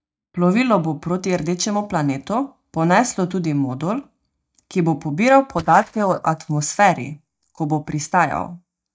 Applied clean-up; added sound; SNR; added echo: neural mask model DeepFilterNet 3.